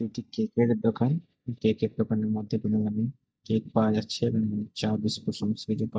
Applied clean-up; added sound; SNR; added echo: neural mask model DeepFilterNet 3.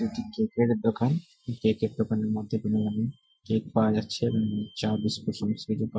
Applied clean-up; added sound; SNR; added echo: classical method Wiener filter.